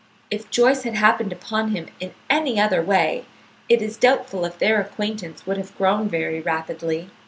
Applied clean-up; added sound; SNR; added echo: none; none; none; none.